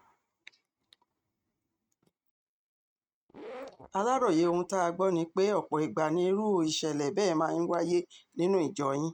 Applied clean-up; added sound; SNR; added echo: neural mask model RNNoise.